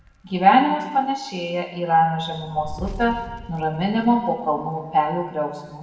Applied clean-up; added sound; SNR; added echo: none; Fire; 18 dB; reverberation time 1.1 s.